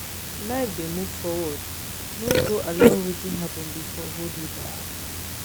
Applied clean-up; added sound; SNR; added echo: none; Burping, eructation; -5 dB; none.